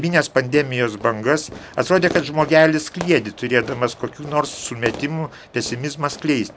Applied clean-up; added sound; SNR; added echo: none; Fireworks; 16 dB; none.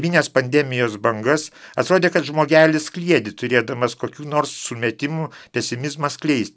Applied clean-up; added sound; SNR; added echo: none; none; none; none.